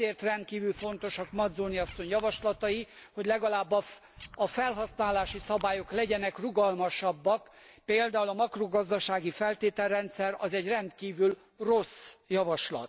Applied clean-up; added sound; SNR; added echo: none; Frog; 19 dB; none.